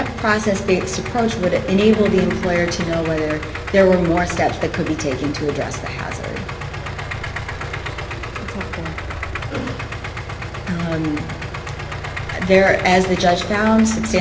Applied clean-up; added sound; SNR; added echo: none; Idling; 7 dB; none.